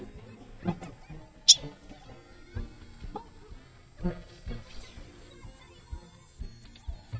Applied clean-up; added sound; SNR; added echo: neural mask model DeepFilterNet 3.